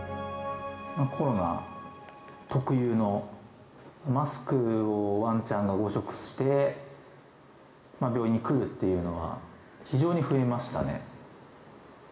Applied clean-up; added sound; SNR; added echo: none; none; none; reverberation time 1.5 s.